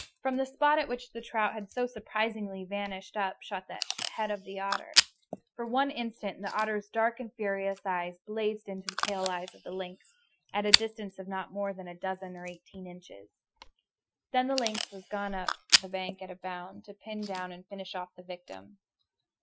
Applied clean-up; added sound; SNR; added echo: classical method Wiener filter.